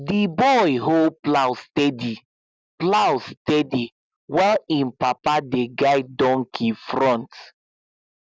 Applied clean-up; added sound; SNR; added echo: none; none; none; none.